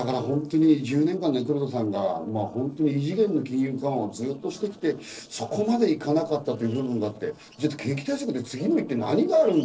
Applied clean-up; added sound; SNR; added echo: neural separator model SepFormer DNS4.